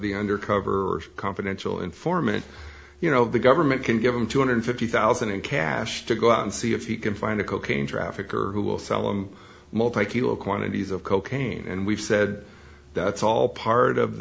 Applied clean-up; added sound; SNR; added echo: none; none; none; none.